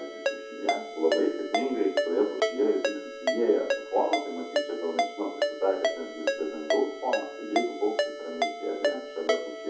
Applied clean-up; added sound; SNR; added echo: none; Ringtone; 1 dB; reverberation time 0.5 s.